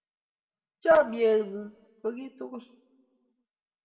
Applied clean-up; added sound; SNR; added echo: none; none; none; reverberation time 1.2 s.